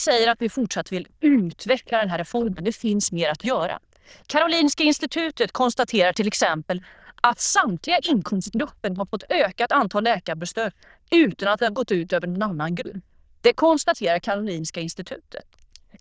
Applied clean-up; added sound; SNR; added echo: neural diffusion model UNIVERSE++.